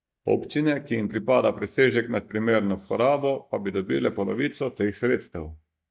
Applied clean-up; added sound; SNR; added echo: neural mask model DeepFilterNet 3.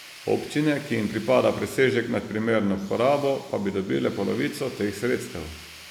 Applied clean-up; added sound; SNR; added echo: none; Tools; 20 dB; none.